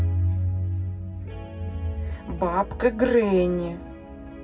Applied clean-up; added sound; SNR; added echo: none; Guitar; 17 dB; reverberation time 0.4 s.